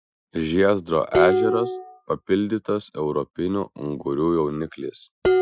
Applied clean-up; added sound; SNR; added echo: classical method Wiener filter.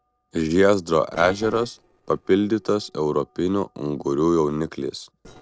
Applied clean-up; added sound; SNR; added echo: neural separator model SepFormer DNS4.